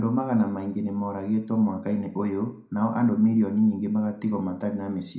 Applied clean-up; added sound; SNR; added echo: none; none; none; reverberation time 0.4 s.